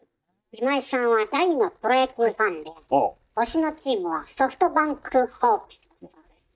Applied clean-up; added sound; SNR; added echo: neural mask model DeepFilterNet 3.